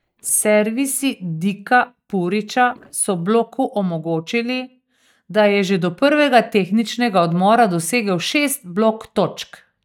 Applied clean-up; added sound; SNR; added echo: neural mask model DeepFilterNet 3.